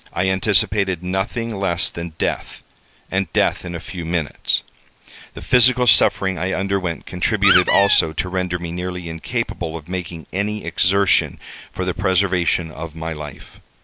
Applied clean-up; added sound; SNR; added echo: none; Squeak; -2 dB; none.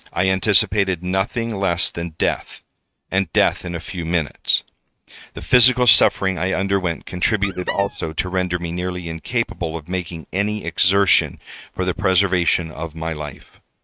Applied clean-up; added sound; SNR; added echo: neural mask model RNNoise.